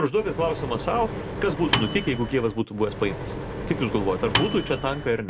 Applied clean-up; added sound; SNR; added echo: none; Microwave oven; 4 dB; none.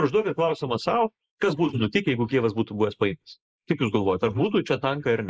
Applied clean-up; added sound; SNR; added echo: neural mask model Resemble Enhance denoiser.